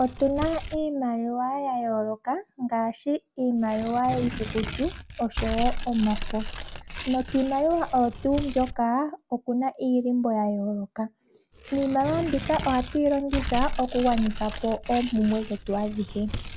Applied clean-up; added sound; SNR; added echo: none; Tearing; 8 dB; none.